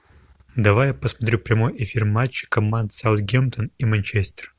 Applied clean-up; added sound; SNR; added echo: none; none; none; none.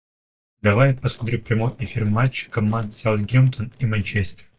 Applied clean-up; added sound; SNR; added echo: neural mask model DeepFilterNet 3.